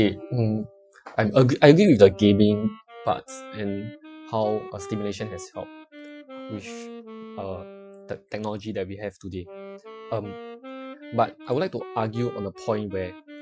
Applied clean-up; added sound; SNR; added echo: classical method Wiener filter.